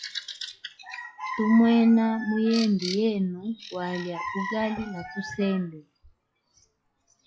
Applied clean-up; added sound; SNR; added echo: classical method log-MMSE.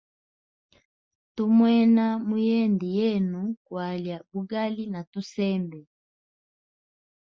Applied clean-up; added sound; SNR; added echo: none; none; none; none.